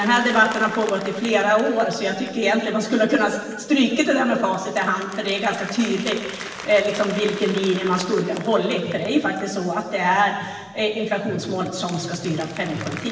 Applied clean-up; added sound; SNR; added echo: none; Applause; 16 dB; reverberation time 1.3 s.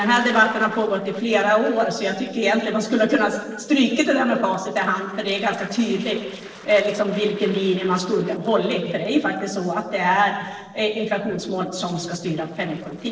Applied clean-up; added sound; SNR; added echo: neural separator model SepFormer DNS4.